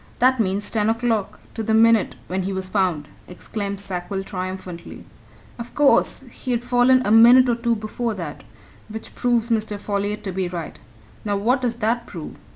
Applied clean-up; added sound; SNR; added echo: none; none; none; none.